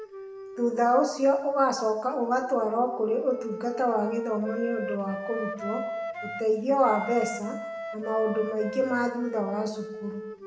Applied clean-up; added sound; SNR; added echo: none; Wind instrument, woodwind instrument; 11 dB; reverberation time 0.8 s.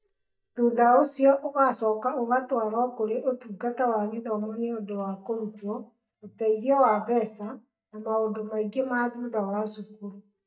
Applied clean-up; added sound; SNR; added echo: neural mask model DeepFilterNet 3.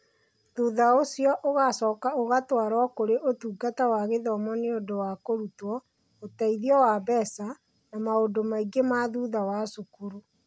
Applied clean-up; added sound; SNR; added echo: none; none; none; none.